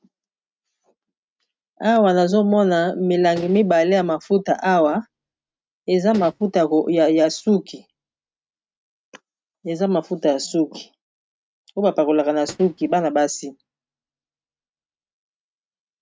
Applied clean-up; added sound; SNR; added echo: neural mask model RNNoise.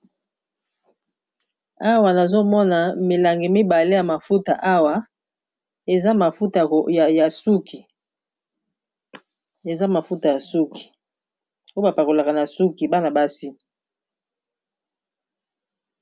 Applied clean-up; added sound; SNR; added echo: none; none; none; none.